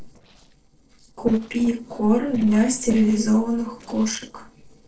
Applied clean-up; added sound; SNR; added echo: neural separator model SepFormer DNS4.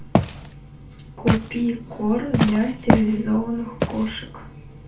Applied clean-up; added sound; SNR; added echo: none; Walk, footsteps; 1 dB; reverberation time 0.2 s.